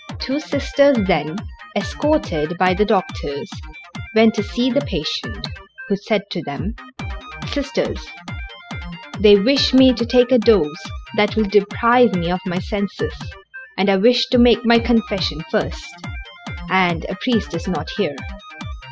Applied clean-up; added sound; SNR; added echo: classical method spectral subtraction.